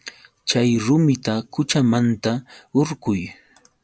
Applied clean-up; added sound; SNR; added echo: none; none; none; none.